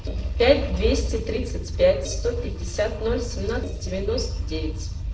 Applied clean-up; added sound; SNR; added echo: neural separator model SepFormer DNS4.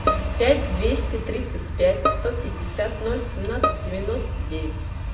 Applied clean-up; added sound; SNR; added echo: none; Bowed string instrument; 6 dB; reverberation time 0.7 s.